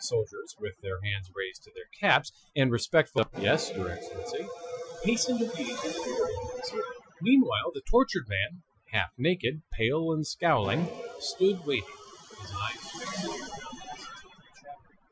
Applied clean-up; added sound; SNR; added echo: classical method Wiener filter.